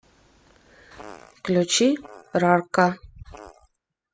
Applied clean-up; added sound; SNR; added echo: classical method spectral subtraction.